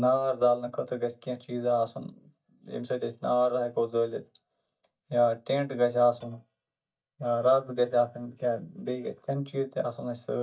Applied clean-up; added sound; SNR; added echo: neural mask model DeepFilterNet 3.